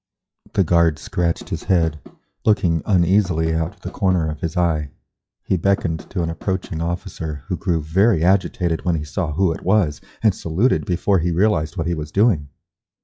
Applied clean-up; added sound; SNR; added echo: classical method log-MMSE.